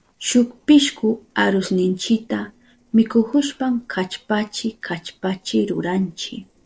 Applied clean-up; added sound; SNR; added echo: neural separator model SepFormer DNS4.